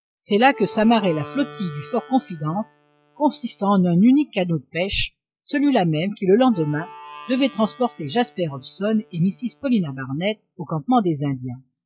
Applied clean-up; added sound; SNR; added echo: classical method log-MMSE.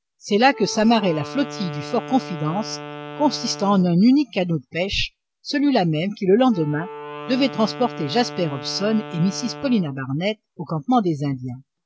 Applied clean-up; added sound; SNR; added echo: none; Wind instrument, woodwind instrument; 15 dB; none.